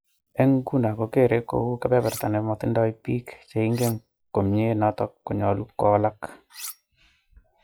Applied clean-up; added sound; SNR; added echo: classical method log-MMSE.